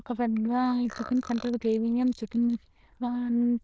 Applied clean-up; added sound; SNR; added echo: neural diffusion model UNIVERSE++.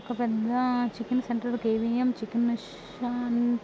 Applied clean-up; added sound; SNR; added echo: none; none; none; none.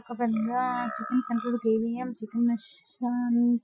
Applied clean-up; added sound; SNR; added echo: classical method Wiener filter.